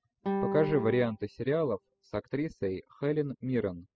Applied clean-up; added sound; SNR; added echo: classical method spectral subtraction.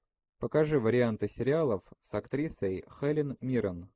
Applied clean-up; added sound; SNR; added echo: neural mask model Resemble Enhance denoiser.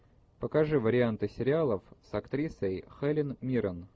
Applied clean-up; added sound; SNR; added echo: none; none; none; none.